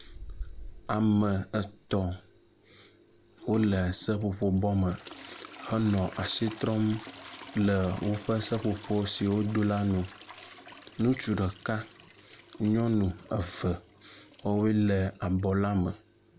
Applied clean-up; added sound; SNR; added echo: none; Trickle, dribble / Toilet flush; 18 dB; none.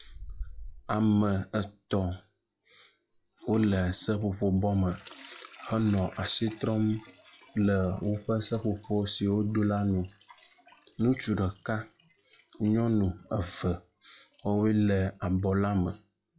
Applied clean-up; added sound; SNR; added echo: classical method log-MMSE.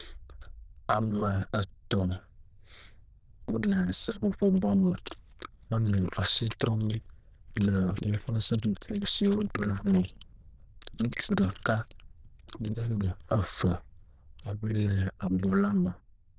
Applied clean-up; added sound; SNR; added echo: neural diffusion model UNIVERSE++.